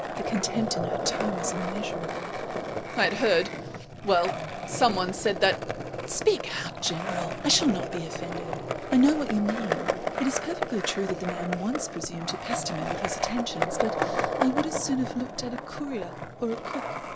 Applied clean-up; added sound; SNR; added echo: none; Skateboard; 3 dB; none.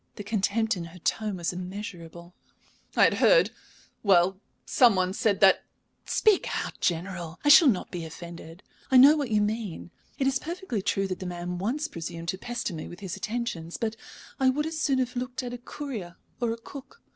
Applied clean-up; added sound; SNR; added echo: none; none; none; none.